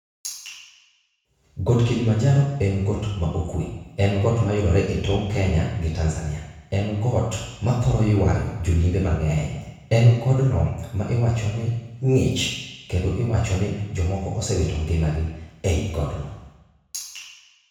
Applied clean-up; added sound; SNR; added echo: none; none; none; reverberation time 1.0 s.